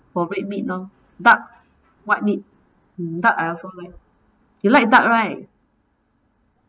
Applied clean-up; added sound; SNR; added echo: none; none; none; none.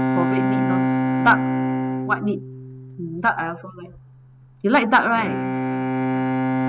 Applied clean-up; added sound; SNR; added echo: none; Bowed string instrument; -1 dB; none.